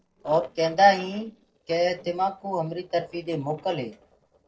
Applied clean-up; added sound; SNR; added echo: neural separator model SepFormer DNS4.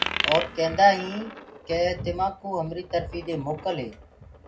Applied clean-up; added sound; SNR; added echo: none; Coin (dropping); 9 dB; reverberation time 0.4 s.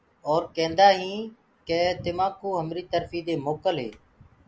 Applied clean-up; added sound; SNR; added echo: none; none; none; none.